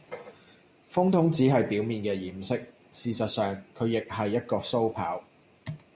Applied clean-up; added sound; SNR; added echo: none; none; none; none.